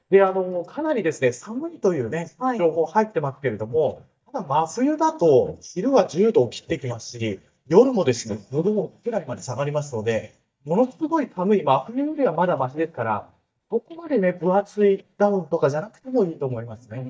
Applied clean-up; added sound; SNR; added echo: neural mask model DeepFilterNet 3.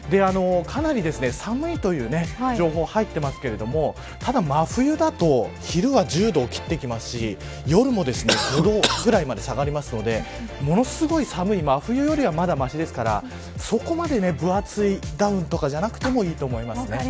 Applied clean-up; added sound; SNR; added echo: none; none; none; none.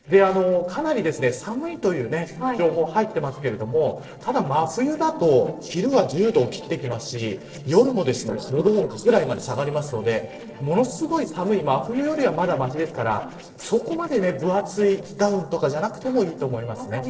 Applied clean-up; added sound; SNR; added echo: neural separator model SepFormer DNS4.